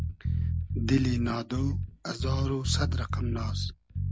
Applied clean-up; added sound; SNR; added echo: none; Bass guitar; -2 dB; none.